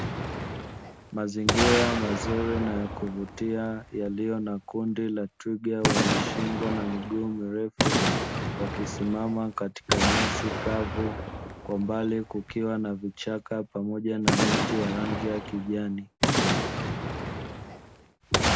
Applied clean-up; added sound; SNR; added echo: none; Boom; -1 dB; none.